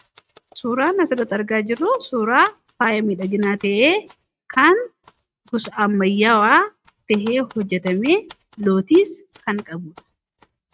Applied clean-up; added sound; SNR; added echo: neural mask model RNNoise.